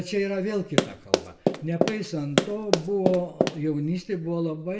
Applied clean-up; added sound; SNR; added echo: none; Run; -2 dB; reverberation time 0.5 s.